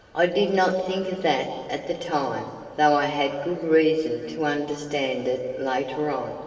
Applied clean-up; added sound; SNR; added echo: none; none; none; reverberation time 2.0 s.